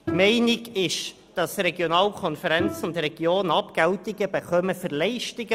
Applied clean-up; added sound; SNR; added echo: none; Bowed string instrument; 13 dB; none.